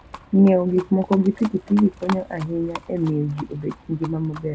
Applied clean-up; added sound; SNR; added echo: none; Livestock, farm animals, working animals; 17 dB; none.